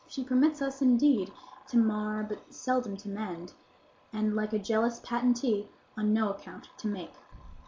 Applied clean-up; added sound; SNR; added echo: none; none; none; none.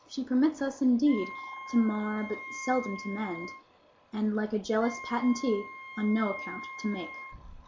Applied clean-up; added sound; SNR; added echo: none; Wind instrument, woodwind instrument; 13 dB; none.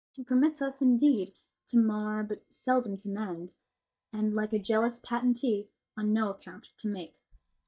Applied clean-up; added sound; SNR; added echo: neural mask model DeepFilterNet 3.